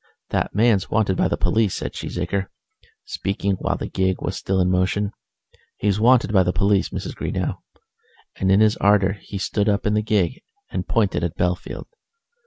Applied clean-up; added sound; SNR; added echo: none; none; none; none.